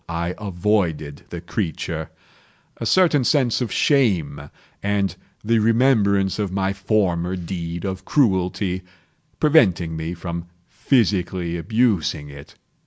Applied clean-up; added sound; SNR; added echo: none; none; none; none.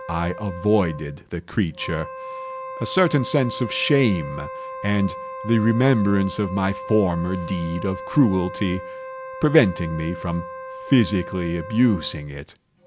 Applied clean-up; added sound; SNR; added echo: none; Wind instrument, woodwind instrument; 12 dB; none.